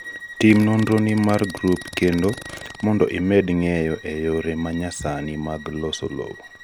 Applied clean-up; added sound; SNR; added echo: none; Bowed string instrument + Fart; 16 dB; none.